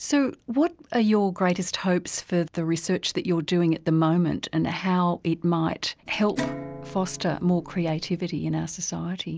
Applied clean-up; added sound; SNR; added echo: none; Guitar; 11 dB; none.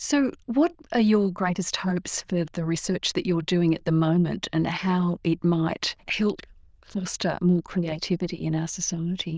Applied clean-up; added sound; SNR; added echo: neural diffusion model UNIVERSE++.